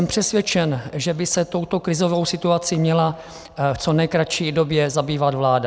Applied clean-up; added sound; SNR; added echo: none; none; none; none.